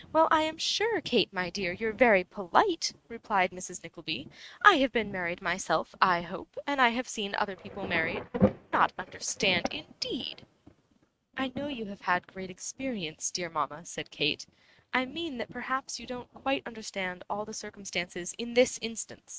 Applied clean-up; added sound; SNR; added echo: neural mask model RNNoise.